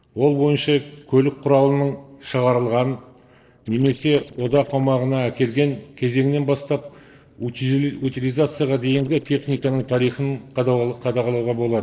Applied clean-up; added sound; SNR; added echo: neural separator model SepFormer DNS4.